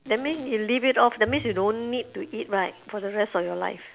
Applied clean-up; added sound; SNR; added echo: none; Bowed string instrument; 20 dB; none.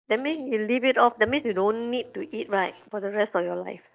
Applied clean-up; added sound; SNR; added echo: neural mask model DeepFilterNet 3.